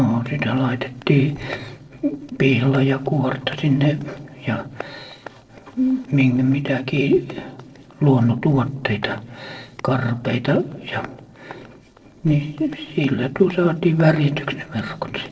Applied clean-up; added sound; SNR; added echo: neural separator model SepFormer DNS4.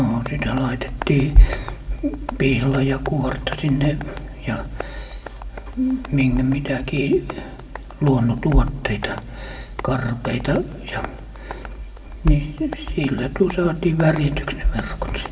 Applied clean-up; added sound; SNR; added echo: none; Tap; 18 dB; reverberation time 1.4 s.